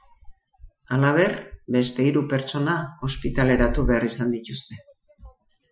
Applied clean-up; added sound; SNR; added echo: classical method Wiener filter.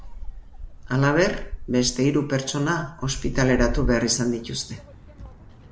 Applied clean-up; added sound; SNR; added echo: none; Gull, seagull; 8 dB; none.